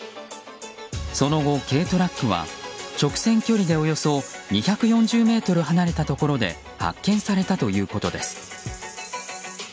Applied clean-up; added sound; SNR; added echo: none; none; none; none.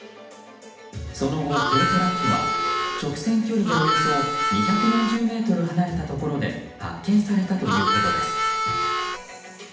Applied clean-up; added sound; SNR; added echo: none; Harmonica; -1 dB; reverberation time 0.8 s.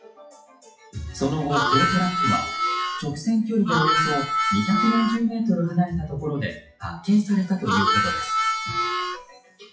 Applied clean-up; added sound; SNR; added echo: classical method WPE with log-MMSE.